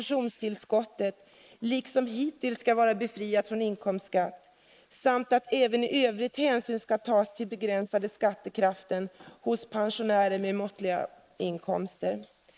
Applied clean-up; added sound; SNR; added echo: neural mask model Resemble Enhance denoiser.